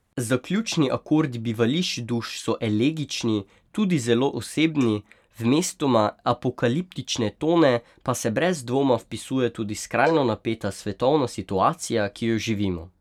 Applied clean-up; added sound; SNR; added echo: neural mask model Resemble Enhance denoiser.